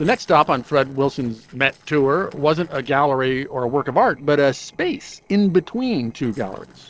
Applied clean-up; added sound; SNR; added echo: neural separator model SepFormer DNS4.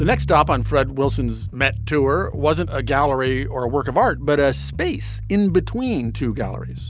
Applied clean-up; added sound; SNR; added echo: none; none; none; none.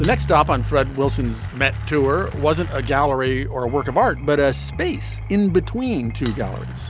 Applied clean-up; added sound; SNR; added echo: none; Glass; 20 dB; none.